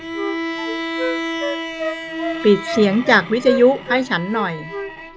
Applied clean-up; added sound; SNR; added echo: none; Wind instrument, woodwind instrument + Bowed string instrument; 5 dB; none.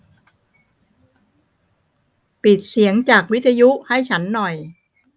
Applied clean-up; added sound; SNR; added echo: none; none; none; none.